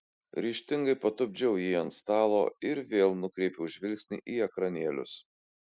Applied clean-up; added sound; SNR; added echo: none; none; none; none.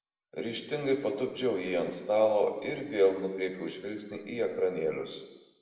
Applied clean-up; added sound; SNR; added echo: none; none; none; reverberation time 1.0 s.